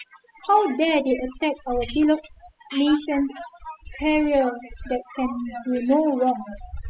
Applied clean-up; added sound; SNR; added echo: classical method spectral subtraction.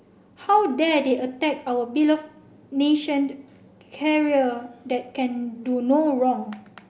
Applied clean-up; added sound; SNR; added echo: none; none; none; none.